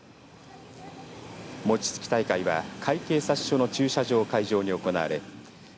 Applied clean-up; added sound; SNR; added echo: none; Train; 14 dB; none.